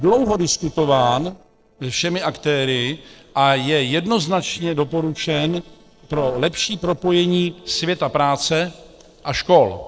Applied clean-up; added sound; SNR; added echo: neural separator model SepFormer DNS4.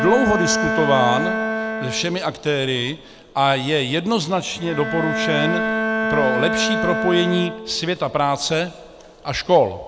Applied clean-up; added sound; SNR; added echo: none; Bowed string instrument; 4 dB; none.